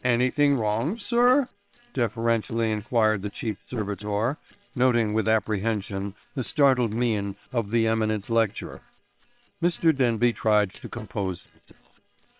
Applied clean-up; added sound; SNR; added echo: neural separator model SepFormer WHAM!.